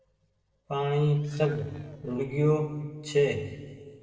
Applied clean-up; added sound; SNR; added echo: neural separator model SepFormer DNS4.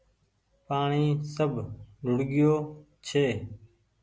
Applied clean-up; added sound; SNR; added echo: none; none; none; none.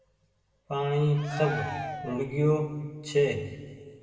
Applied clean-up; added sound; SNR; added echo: none; Cheering; 8 dB; reverberation time 1.7 s.